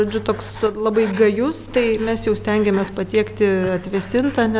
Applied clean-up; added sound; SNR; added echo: none; Breathing + Chink, clink; 18 dB; none.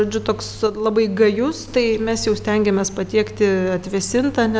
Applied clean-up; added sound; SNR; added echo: none; none; none; none.